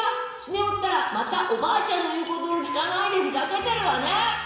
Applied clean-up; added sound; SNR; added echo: none; none; none; reverberation time 1.0 s.